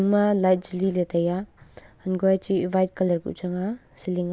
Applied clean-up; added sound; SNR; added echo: none; none; none; none.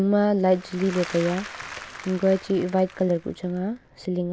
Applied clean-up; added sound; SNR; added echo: none; Applause / Crowd; 16 dB; none.